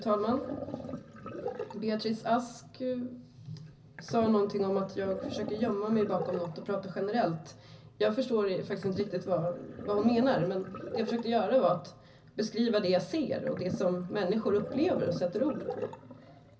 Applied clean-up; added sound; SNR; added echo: none; Sink (filling or washing); 11 dB; reverberation time 0.4 s.